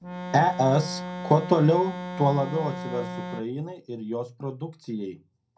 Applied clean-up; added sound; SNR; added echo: none; Organ; 8 dB; reverberation time 0.2 s.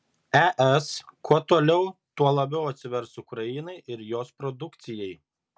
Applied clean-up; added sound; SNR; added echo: none; none; none; none.